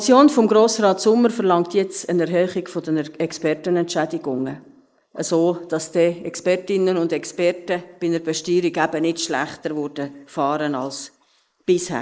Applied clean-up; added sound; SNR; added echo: neural mask model Resemble Enhance denoiser.